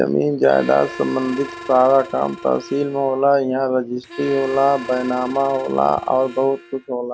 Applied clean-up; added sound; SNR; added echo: none; Harmonica; 16 dB; none.